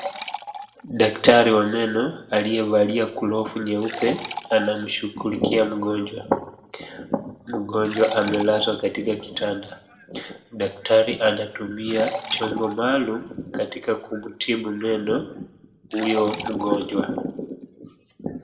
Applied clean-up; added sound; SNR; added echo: none; Liquid; 14 dB; reverberation time 0.6 s.